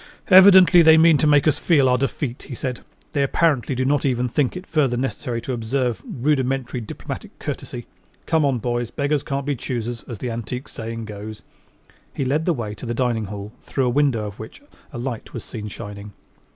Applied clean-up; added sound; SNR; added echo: none; none; none; none.